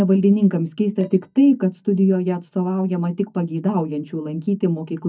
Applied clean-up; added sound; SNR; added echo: neural mask model DeepFilterNet 3.